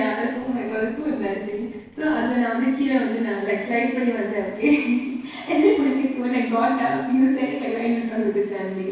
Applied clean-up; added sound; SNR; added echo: neural separator model SepFormer DNS4.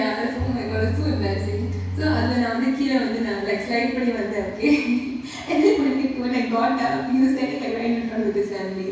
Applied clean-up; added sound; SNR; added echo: none; Bowed string instrument; 5 dB; reverberation time 1.1 s.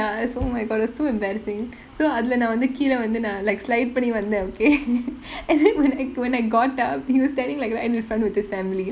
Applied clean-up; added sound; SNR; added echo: none; none; none; none.